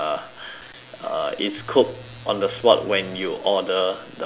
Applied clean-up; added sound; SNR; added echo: none; Engine / Truck; 19 dB; none.